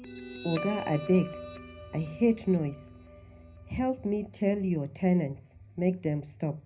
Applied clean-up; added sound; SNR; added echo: none; Guitar; 15 dB; reverberation time 0.4 s.